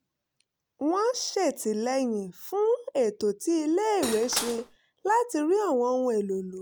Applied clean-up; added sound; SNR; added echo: none; Cutlery, silverware / Dishes, pots, and pans; 6 dB; none.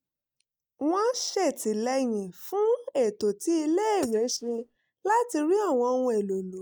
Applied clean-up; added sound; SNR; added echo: neural mask model DeepFilterNet 3.